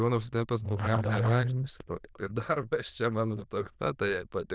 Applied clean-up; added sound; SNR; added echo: neural diffusion model UNIVERSE++.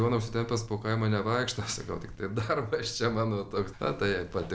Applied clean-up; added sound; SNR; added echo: none; none; none; none.